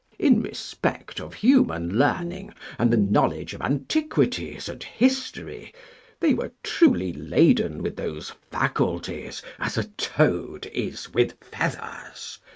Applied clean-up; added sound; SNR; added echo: neural mask model RNNoise.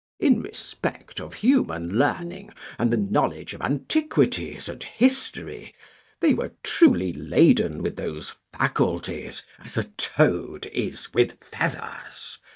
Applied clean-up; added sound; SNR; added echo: neural mask model DeepFilterNet 3.